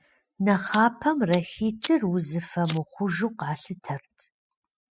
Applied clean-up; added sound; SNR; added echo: classical method spectral subtraction.